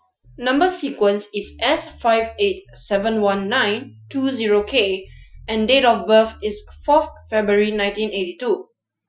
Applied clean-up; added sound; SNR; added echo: classical method Wiener filter.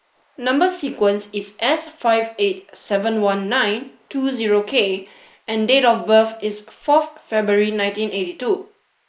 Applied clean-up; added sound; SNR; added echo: neural mask model Resemble Enhance denoiser.